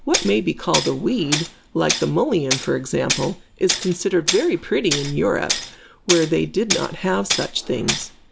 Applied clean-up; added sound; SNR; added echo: none; Tools; 6 dB; none.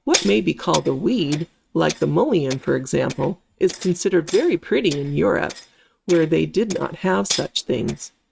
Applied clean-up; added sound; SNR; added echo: neural mask model RNNoise.